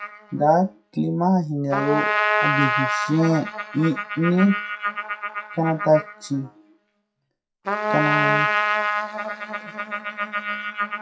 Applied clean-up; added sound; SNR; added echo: classical method WPE with log-MMSE.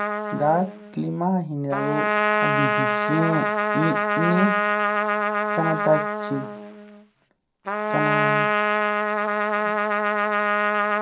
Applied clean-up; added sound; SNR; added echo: none; Trumpet; -4 dB; reverberation time 0.2 s.